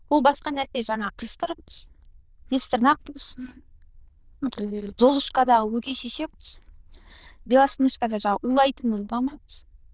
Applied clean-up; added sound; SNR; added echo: neural diffusion model UNIVERSE++.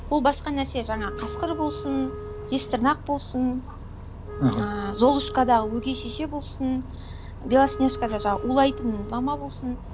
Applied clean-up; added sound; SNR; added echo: none; Wind instrument, woodwind instrument + Bus; 9 dB; none.